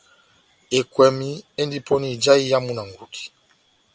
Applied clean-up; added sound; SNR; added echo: none; none; none; none.